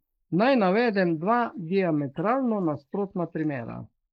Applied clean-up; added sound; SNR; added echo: neural mask model Resemble Enhance denoiser.